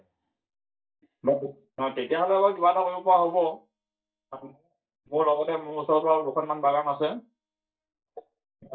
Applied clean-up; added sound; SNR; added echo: neural mask model DeepFilterNet 3.